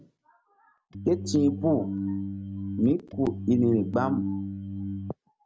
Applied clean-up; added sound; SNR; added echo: none; Organ; 5 dB; none.